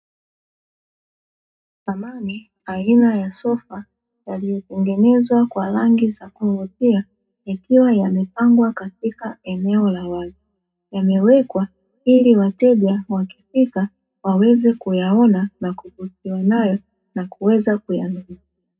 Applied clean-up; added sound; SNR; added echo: none; none; none; reverberation time 0.2 s.